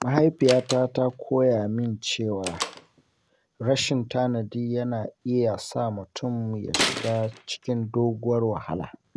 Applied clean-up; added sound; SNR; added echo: none; Slam; 12 dB; none.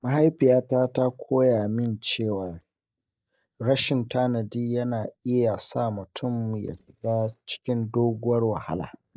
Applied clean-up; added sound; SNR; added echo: neural mask model DeepFilterNet 3.